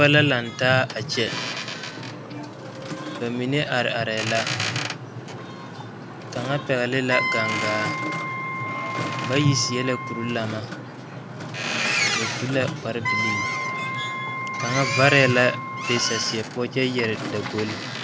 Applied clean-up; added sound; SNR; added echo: none; Boat, Water vehicle + Wind instrument, woodwind instrument; 2 dB; none.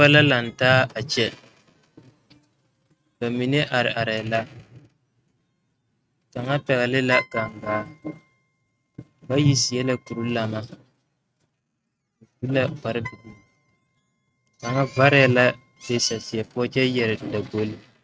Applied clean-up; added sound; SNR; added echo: neural mask model RNNoise.